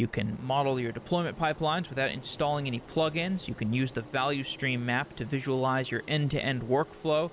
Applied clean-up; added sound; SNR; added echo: none; Engine; 19 dB; none.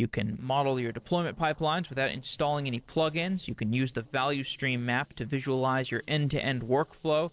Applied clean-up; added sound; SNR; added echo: neural separator model SepFormer DNS4.